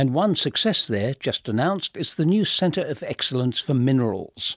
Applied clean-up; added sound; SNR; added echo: none; none; none; none.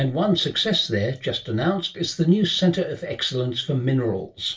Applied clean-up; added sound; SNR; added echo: none; none; none; reverberation time 0.2 s.